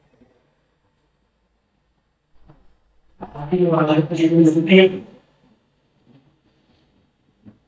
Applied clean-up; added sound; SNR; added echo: neural mask model DeepFilterNet 3.